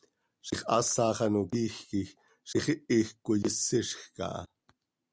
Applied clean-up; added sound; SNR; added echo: none; none; none; none.